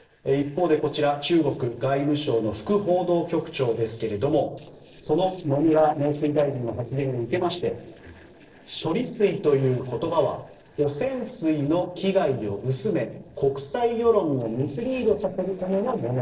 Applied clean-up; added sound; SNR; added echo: neural separator model SepFormer DNS4.